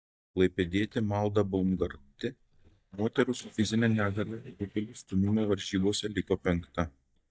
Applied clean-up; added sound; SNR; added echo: neural mask model DeepFilterNet 3.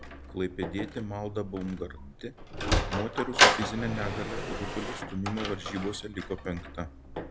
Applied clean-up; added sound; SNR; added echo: none; Sliding door; -4 dB; none.